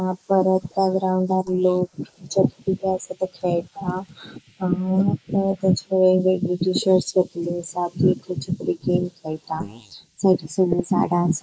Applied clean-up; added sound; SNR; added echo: neural mask model Resemble Enhance denoiser.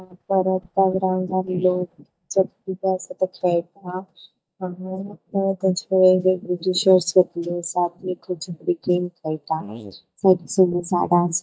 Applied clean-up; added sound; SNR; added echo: neural mask model DeepFilterNet 3.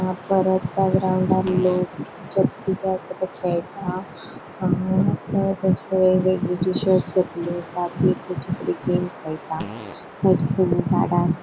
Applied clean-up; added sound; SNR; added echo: none; Fart + Wind; 17 dB; none.